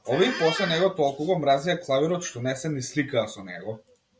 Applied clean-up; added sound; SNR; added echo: none; Squeak; 7 dB; none.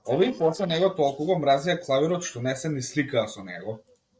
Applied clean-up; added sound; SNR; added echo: neural separator model SepFormer DNS4.